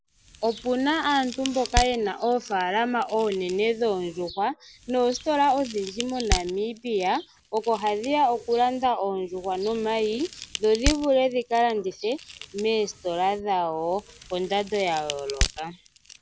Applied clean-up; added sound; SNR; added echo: none; Crack; 10 dB; none.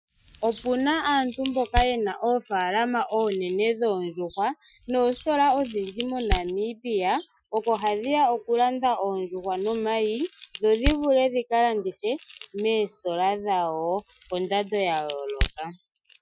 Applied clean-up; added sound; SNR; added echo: classical method Wiener filter.